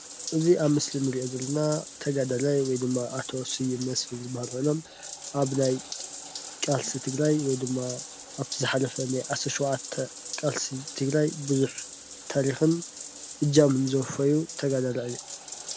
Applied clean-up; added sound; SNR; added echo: none; Bathtub (filling or washing); 12 dB; none.